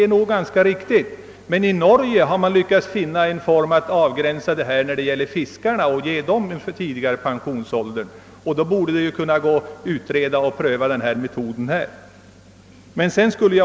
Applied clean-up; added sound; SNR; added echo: none; none; none; none.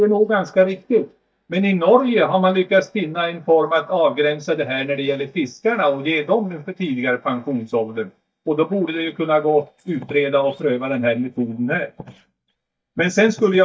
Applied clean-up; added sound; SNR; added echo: neural mask model DeepFilterNet 3.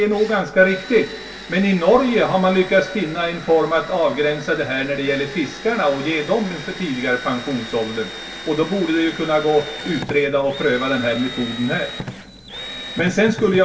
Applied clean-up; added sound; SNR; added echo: none; Drill; 14 dB; reverberation time 0.2 s.